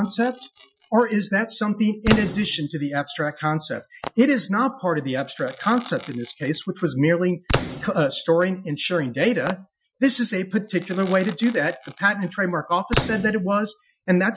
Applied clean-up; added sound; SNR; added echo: classical method Wiener filter.